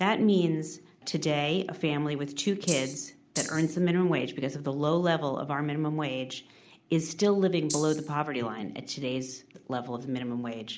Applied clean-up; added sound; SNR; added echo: none; Rattle (instrument); 8 dB; none.